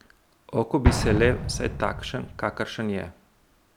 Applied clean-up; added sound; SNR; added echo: none; Explosion; 2 dB; none.